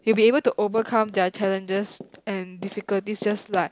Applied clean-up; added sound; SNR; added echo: none; Run; 19 dB; none.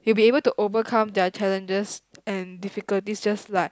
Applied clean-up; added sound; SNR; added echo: none; none; none; none.